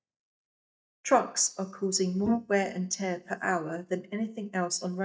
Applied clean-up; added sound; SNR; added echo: neural mask model DeepFilterNet 3.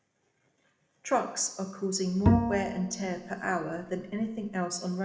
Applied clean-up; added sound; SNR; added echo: none; Bowed string instrument; 0 dB; reverberation time 0.7 s.